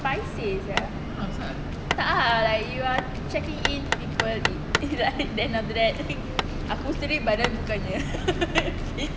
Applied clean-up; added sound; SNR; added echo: none; Hammer; 8 dB; none.